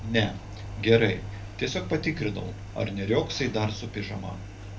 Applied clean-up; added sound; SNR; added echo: none; Engine; 10 dB; reverberation time 0.3 s.